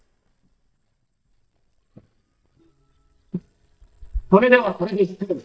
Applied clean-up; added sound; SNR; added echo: neural mask model DeepFilterNet 3.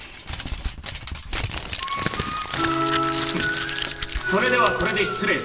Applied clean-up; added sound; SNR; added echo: none; Crumpling, crinkling; 3 dB; reverberation time 1.1 s.